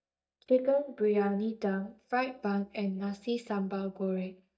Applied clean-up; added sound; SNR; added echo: neural mask model DeepFilterNet 3.